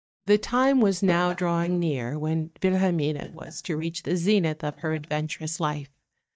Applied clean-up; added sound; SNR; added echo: neural mask model DeepFilterNet 3.